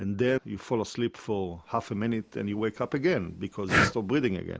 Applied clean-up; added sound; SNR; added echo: none; Breathing; 4 dB; none.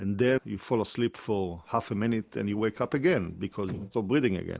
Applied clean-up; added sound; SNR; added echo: neural mask model DeepFilterNet 3.